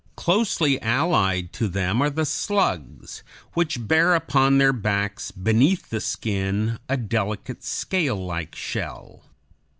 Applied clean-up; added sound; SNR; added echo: none; none; none; none.